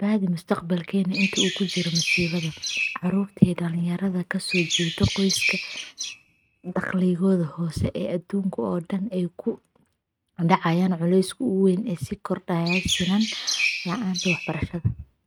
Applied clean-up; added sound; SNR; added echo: neural mask model RNNoise.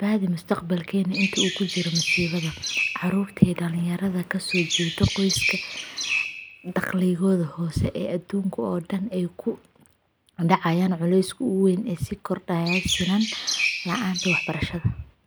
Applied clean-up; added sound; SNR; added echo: none; Chirp, tweet; 3 dB; none.